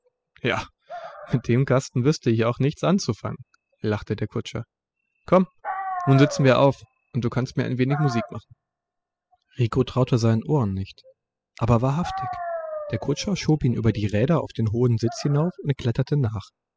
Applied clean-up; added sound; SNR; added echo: classical method spectral subtraction.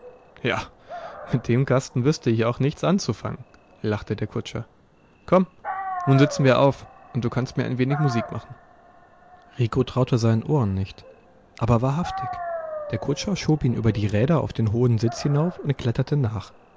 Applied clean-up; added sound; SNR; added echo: none; Dog; 14 dB; none.